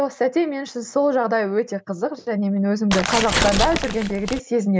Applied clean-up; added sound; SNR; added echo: none; Tearing; 2 dB; none.